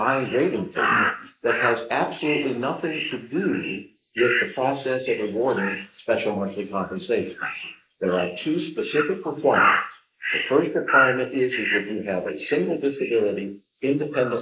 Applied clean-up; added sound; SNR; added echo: neural mask model Resemble Enhance denoiser.